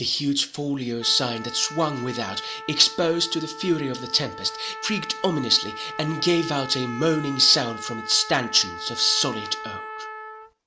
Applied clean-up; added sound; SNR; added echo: none; Trumpet; 12 dB; none.